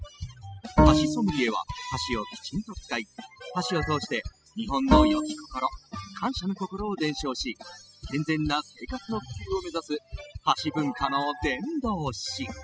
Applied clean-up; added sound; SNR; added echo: classical method spectral subtraction.